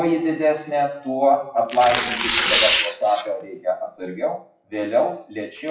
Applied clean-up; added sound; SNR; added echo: classical method WPE with log-MMSE.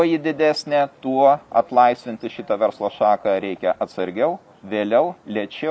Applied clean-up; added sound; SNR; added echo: none; none; none; none.